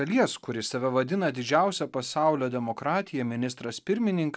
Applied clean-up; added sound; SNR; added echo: none; none; none; none.